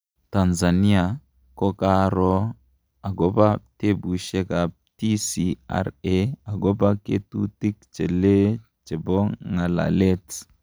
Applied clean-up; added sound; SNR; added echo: none; none; none; none.